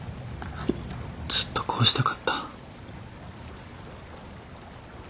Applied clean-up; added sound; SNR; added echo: none; none; none; none.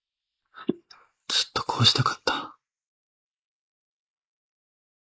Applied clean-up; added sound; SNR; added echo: neural mask model Resemble Enhance denoiser.